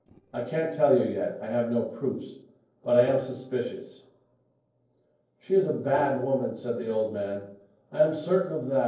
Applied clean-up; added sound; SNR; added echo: neural separator model SepFormer DNS4.